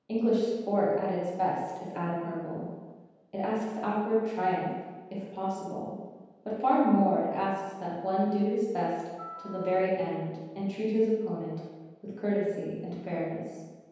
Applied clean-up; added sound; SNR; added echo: none; Wind instrument, woodwind instrument; 18 dB; reverberation time 1.2 s.